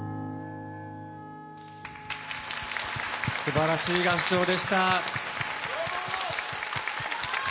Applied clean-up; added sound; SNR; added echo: none; Wind instrument, woodwind instrument; 14 dB; none.